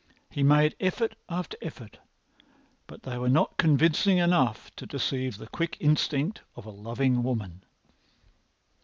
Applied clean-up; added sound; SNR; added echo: none; none; none; none.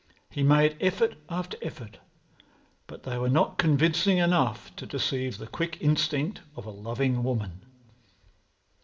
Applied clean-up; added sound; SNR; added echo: none; none; none; reverberation time 0.4 s.